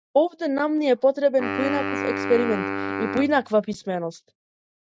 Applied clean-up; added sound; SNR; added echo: none; Wind instrument, woodwind instrument; 6 dB; none.